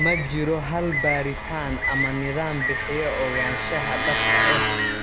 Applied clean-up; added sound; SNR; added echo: none; Engine + Bird; -2 dB; none.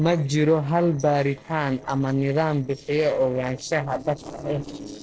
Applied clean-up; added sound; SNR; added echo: neural separator model SepFormer DNS4.